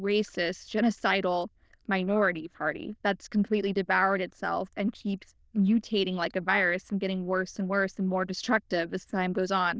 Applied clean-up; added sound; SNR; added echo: neural diffusion model UNIVERSE++.